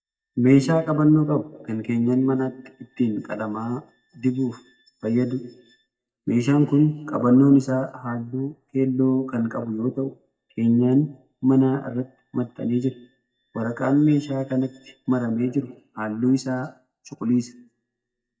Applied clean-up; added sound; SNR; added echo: neural mask model DeepFilterNet 3.